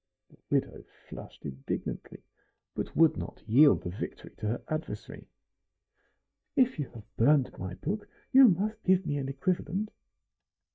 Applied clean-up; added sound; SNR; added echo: neural mask model DeepFilterNet 3.